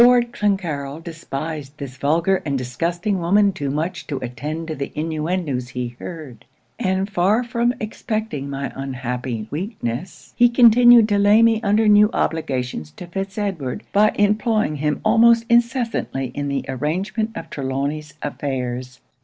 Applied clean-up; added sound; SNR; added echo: none; none; none; none.